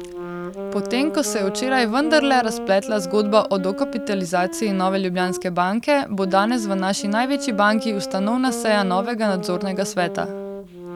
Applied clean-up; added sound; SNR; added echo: none; Wind instrument, woodwind instrument; 9 dB; none.